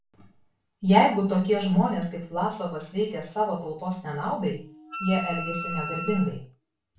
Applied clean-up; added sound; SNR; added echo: none; Wind instrument, woodwind instrument; 9 dB; reverberation time 0.3 s.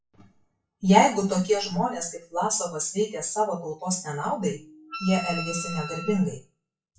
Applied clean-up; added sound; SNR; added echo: classical method WPE with log-MMSE.